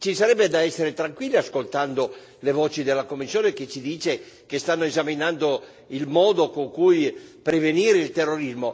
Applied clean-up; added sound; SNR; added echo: none; none; none; none.